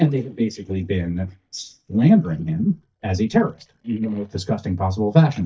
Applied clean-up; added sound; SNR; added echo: neural mask model DeepFilterNet 3.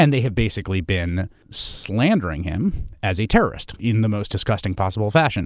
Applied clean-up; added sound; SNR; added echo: none; none; none; none.